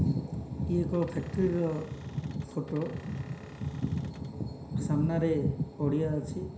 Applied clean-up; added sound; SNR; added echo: none; Cupboard open or close / Door; 20 dB; reverberation time 0.5 s.